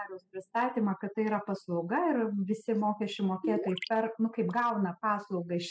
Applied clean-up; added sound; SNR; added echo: classical method spectral subtraction.